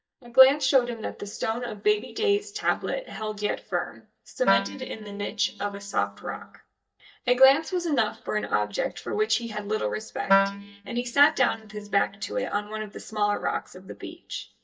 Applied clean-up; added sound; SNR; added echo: neural mask model DeepFilterNet 3.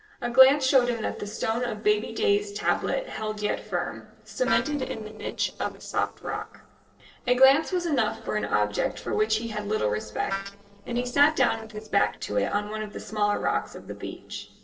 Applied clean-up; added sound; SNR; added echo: neural separator model SepFormer DNS4.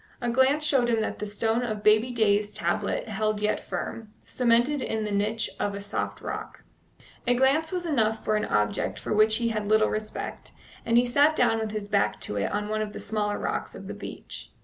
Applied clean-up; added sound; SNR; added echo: none; none; none; none.